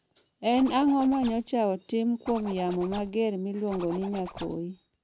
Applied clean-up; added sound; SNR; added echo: none; Zipper (clothing); 16 dB; none.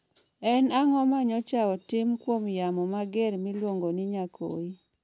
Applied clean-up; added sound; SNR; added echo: none; none; none; none.